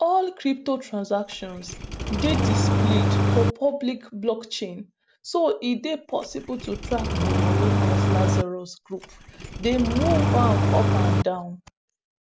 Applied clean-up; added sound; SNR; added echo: none; Engine starting; -5 dB; none.